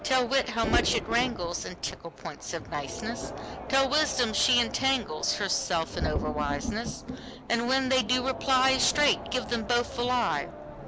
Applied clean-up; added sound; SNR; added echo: none; Thunder + Crowd; 8 dB; none.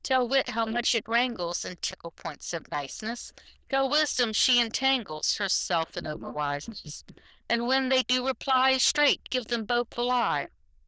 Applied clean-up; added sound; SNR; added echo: neural diffusion model UNIVERSE++.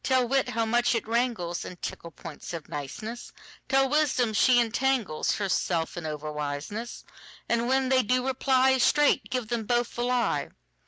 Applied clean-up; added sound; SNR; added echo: none; none; none; none.